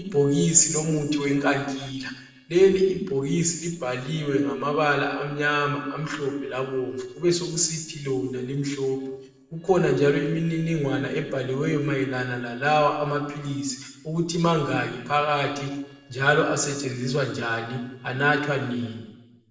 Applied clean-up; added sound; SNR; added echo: neural separator model SepFormer DNS4.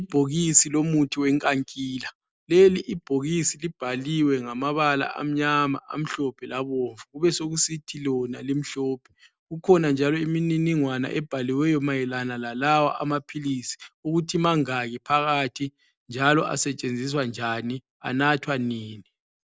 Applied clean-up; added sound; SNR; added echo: none; none; none; none.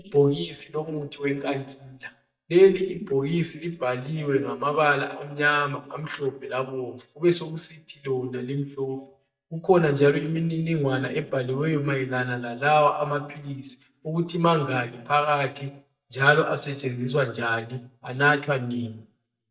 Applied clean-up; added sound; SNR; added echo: neural mask model DeepFilterNet 3.